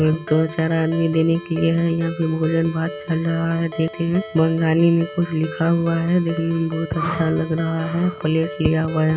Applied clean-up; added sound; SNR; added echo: none; Ringtone; 15 dB; none.